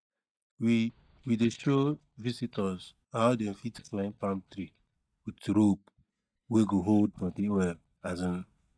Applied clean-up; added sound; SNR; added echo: neural mask model DeepFilterNet 3.